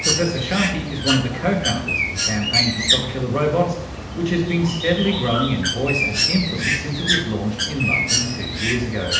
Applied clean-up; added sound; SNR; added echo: none; Bird; 1 dB; reverberation time 0.8 s.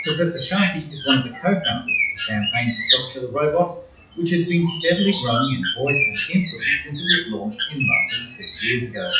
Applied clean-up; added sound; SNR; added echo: classical method WPE with log-MMSE.